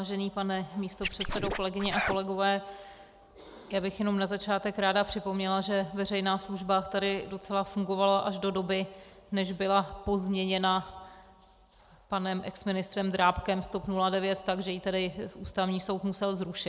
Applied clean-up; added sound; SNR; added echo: none; Scratching (performance technique); 3 dB; none.